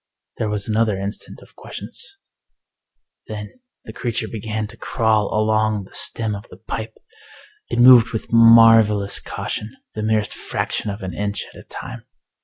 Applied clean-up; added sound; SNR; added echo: none; none; none; none.